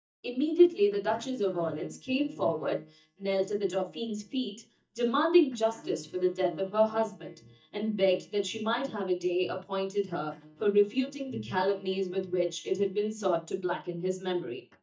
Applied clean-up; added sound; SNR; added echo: neural mask model DeepFilterNet 3.